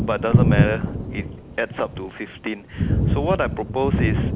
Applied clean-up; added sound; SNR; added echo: none; Thunder; -5 dB; none.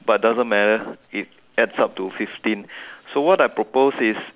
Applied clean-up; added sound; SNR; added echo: none; none; none; none.